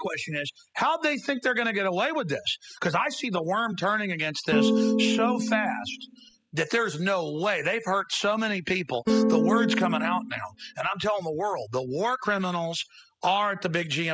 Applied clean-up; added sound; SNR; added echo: classical method spectral subtraction.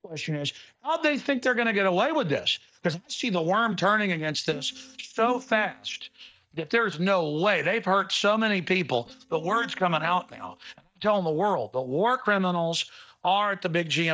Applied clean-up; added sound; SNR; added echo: neural mask model DeepFilterNet 3.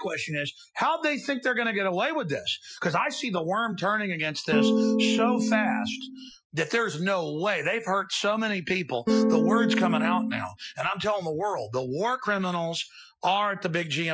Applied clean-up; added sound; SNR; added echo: classical method Wiener filter.